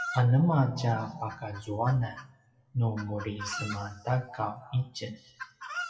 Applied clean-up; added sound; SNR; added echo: classical method WPE with log-MMSE.